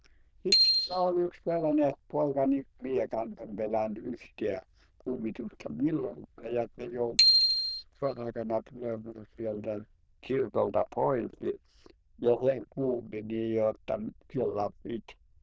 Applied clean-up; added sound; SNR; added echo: neural diffusion model UNIVERSE++.